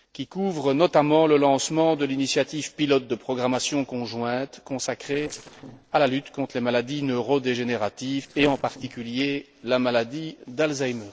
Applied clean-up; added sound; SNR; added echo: neural separator model SepFormer DNS4.